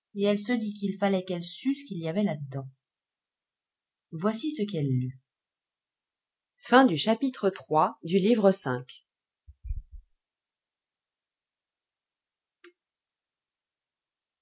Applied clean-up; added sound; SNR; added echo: none; none; none; none.